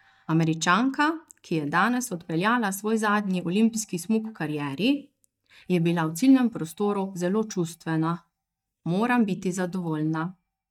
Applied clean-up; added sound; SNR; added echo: neural mask model DeepFilterNet 3.